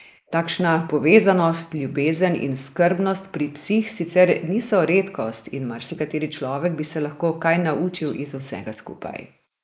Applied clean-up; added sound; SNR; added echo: neural mask model Resemble Enhance denoiser.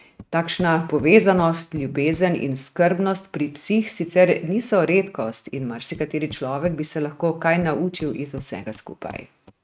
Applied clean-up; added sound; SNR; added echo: neural mask model RNNoise.